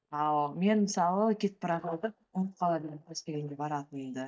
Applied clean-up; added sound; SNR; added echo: neural mask model DeepFilterNet 3.